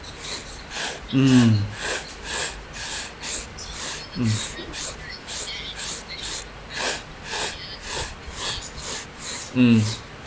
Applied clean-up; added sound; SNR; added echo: none; Writing; 8 dB; none.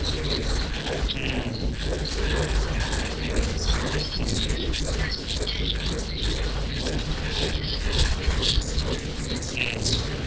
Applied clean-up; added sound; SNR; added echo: neural separator model SepFormer DNS4.